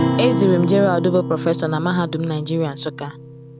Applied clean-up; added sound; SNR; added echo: none; Acoustic guitar; 4 dB; none.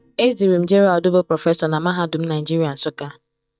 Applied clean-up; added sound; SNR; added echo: neural mask model DeepFilterNet 3.